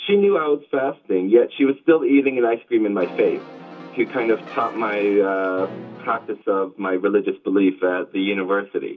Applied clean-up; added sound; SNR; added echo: none; Brass instrument; 17 dB; reverberation time 0.2 s.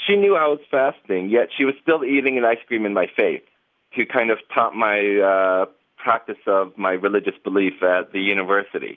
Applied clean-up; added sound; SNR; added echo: none; none; none; none.